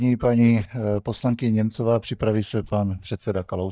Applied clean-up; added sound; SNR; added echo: neural mask model DeepFilterNet 3.